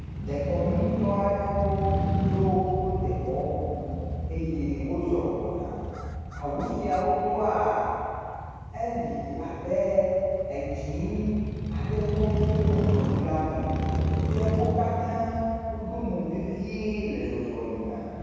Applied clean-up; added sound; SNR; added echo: none; Motorcycle; 1 dB; reverberation time 2.2 s.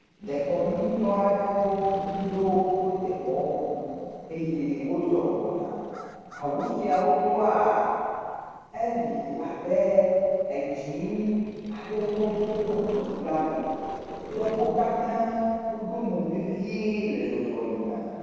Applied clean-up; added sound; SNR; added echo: neural separator model SepFormer DNS4.